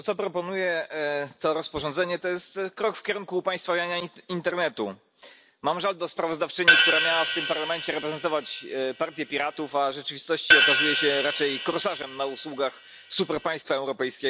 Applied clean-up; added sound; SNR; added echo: none; Hi-hat; -4 dB; none.